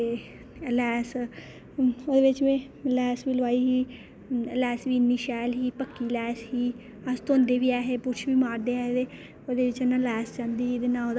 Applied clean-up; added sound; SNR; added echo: none; none; none; none.